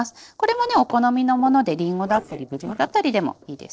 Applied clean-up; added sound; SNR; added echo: neural separator model SepFormer DNS4.